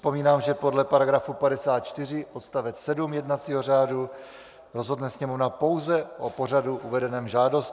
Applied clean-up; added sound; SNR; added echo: none; none; none; none.